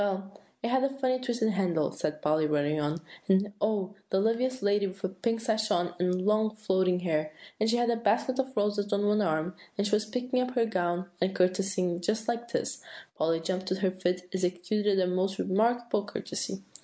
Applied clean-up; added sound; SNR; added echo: none; none; none; none.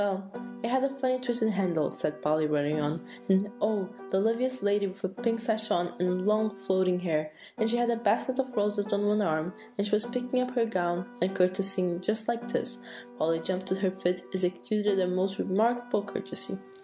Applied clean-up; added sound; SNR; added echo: none; Piano; 16 dB; none.